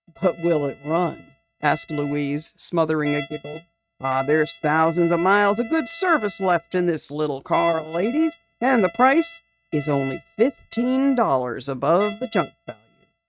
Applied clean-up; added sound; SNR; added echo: neural mask model RNNoise.